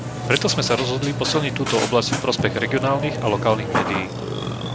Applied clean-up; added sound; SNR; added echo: none; Burping, eructation; 3 dB; none.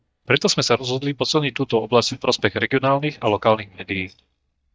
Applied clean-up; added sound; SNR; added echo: neural mask model DeepFilterNet 3.